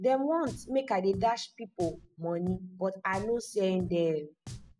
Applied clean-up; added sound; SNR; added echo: none; Drum; 17 dB; none.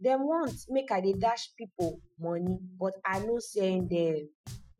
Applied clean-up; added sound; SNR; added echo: classical method Wiener filter.